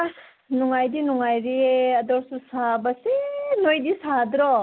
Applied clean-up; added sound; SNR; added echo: none; none; none; none.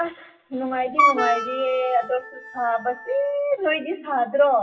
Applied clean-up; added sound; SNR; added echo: classical method WPE with log-MMSE.